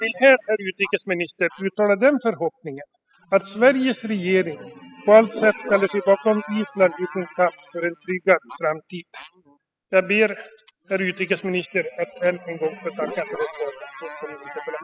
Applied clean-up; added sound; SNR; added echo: classical method spectral subtraction.